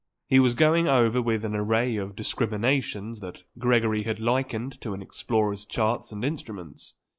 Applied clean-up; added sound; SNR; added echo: neural mask model Resemble Enhance denoiser.